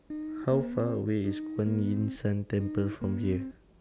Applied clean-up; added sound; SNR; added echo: none; Guitar; 7 dB; none.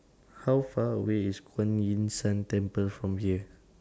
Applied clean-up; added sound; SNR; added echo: none; none; none; none.